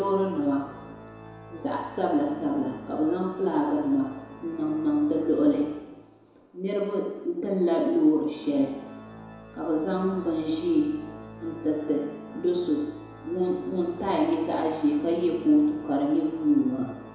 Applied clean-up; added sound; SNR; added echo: none; Organ; 18 dB; reverberation time 1.0 s.